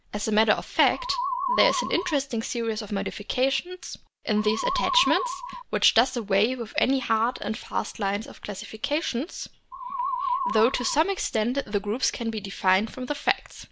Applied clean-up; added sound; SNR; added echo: none; Musical instrument; 2 dB; none.